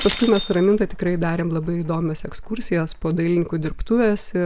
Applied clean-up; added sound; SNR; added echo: none; Shatter; 16 dB; none.